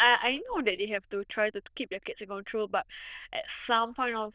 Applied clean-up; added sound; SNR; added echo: neural diffusion model UNIVERSE++.